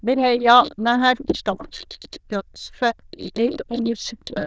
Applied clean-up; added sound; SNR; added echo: neural diffusion model UNIVERSE++.